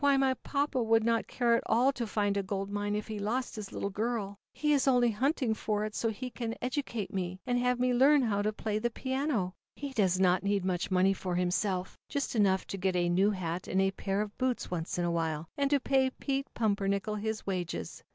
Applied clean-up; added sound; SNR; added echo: none; none; none; none.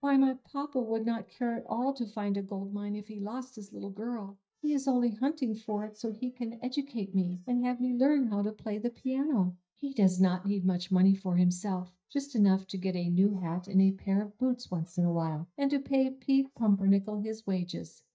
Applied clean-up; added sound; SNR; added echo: neural mask model DeepFilterNet 3.